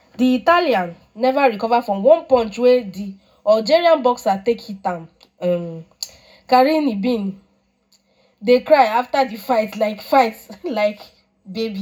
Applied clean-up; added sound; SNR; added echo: none; none; none; reverberation time 0.3 s.